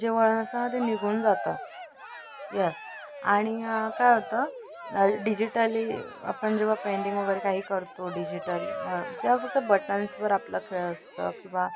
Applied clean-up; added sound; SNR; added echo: none; Cheering; 11 dB; none.